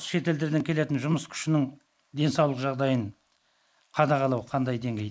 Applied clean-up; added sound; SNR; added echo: neural mask model Resemble Enhance denoiser.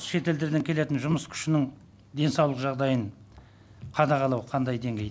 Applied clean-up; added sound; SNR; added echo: none; none; none; none.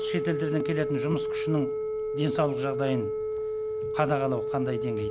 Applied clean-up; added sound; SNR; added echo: none; Telephone; 0 dB; none.